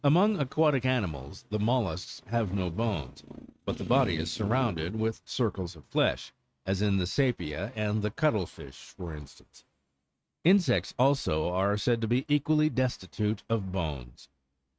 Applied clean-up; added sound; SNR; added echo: neural mask model RNNoise.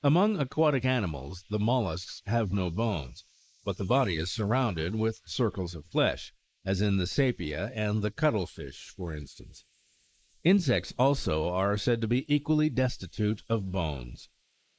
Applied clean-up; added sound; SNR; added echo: neural mask model Resemble Enhance denoiser.